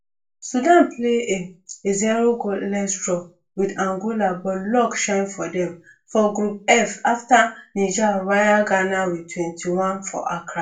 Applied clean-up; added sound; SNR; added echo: none; none; none; reverberation time 0.2 s.